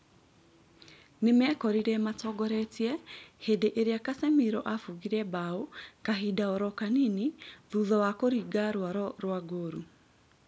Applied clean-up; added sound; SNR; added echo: none; none; none; none.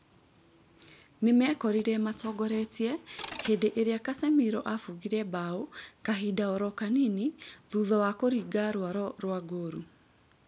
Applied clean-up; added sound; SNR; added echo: none; Mechanisms; 14 dB; none.